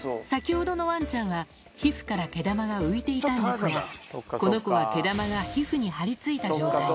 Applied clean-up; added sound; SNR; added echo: none; none; none; none.